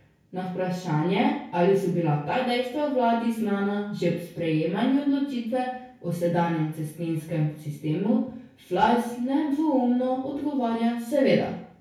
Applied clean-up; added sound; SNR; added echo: none; none; none; reverberation time 0.5 s.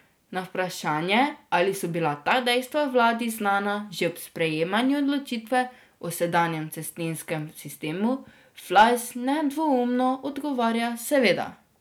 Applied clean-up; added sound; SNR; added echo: none; none; none; none.